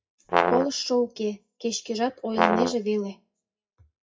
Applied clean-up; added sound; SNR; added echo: classical method WPE with log-MMSE.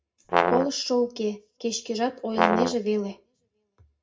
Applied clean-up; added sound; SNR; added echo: none; Brass instrument; -2 dB; reverberation time 0.2 s.